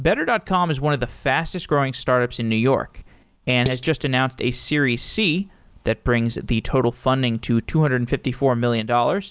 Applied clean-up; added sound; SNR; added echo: none; Dishes, pots, and pans; 11 dB; none.